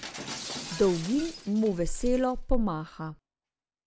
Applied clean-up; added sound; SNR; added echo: none; Shatter; 14 dB; none.